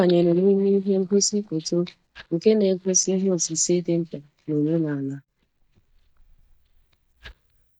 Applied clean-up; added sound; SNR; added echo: neural mask model DeepFilterNet 3.